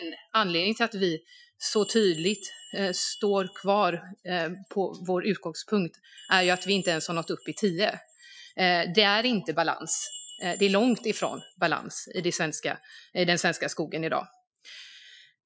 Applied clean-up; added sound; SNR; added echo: classical method Wiener filter.